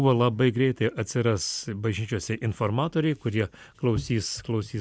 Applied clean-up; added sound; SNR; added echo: none; none; none; none.